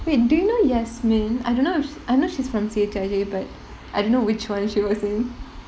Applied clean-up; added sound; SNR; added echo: none; none; none; none.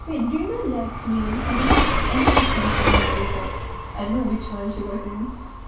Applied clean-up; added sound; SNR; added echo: none; Train; -4 dB; reverberation time 0.7 s.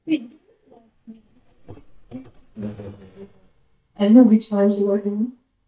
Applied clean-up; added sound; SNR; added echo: neural mask model DeepFilterNet 3.